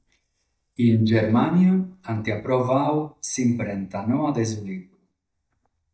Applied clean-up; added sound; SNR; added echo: neural mask model DeepFilterNet 3.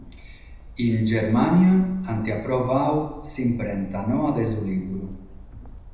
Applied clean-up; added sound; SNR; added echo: none; Bird; 18 dB; reverberation time 0.8 s.